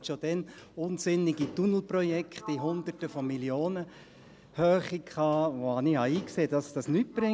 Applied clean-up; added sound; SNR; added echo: none; Sliding door; 19 dB; none.